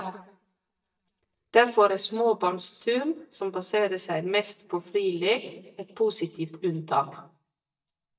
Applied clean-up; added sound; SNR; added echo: neural mask model DeepFilterNet 3.